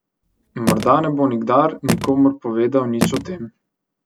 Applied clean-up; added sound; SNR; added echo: none; Telephone; 6 dB; none.